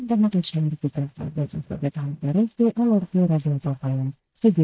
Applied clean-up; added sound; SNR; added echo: neural mask model DeepFilterNet 3.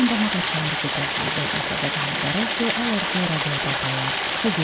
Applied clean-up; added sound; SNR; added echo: none; Stream; -3 dB; none.